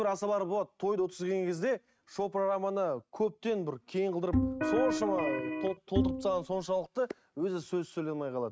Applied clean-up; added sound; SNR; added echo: neural mask model RNNoise.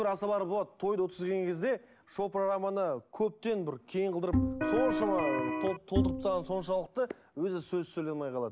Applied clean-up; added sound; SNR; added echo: none; Bowed string instrument + Electric guitar; -1 dB; none.